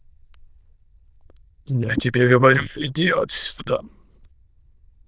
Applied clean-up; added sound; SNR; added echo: neural diffusion model UNIVERSE++.